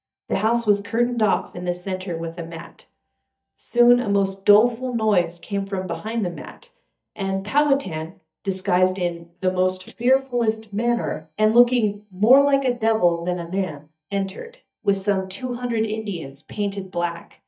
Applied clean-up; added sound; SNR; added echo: neural mask model DeepFilterNet 3.